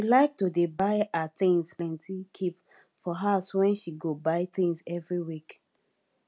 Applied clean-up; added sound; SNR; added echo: none; none; none; none.